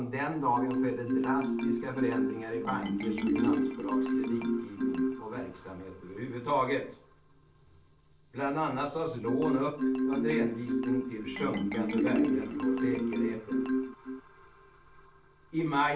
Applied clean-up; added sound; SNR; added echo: neural separator model SepFormer DNS4.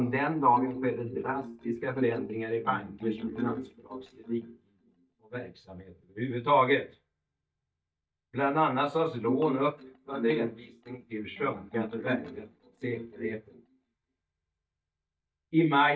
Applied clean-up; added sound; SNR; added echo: neural mask model DeepFilterNet 3.